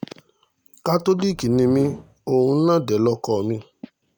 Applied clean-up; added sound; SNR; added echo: none; Whoosh, swoosh, swish; 19 dB; none.